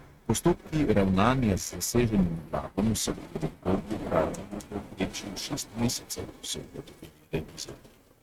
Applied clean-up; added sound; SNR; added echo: neural mask model RNNoise.